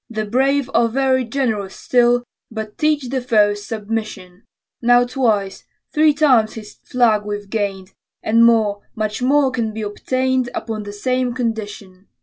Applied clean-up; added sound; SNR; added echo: none; none; none; none.